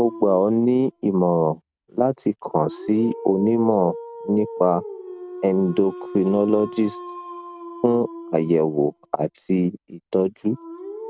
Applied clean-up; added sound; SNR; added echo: none; Dog; 15 dB; none.